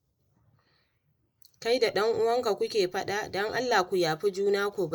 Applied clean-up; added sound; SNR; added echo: neural mask model Resemble Enhance denoiser.